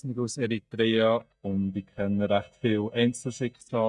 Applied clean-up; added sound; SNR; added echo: neural mask model DeepFilterNet 3.